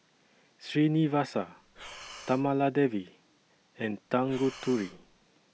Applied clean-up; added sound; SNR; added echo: none; Breathing; 18 dB; none.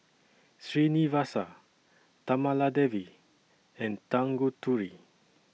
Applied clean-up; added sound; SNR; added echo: none; none; none; none.